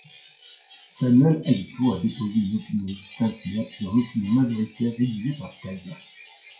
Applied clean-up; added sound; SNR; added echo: classical method WPE with log-MMSE.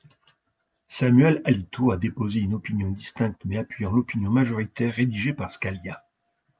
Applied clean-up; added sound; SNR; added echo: none; none; none; none.